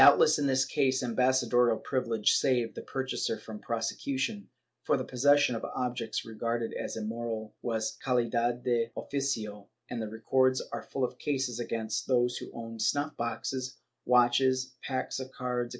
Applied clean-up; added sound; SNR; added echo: none; none; none; none.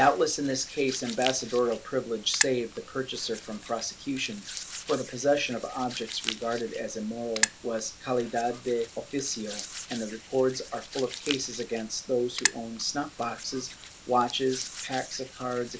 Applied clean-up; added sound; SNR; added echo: none; Hands; 8 dB; none.